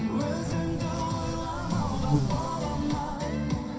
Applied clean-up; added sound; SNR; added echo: none; Insect; 3 dB; reverberation time 0.5 s.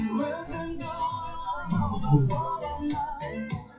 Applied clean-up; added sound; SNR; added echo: classical method WPE with log-MMSE.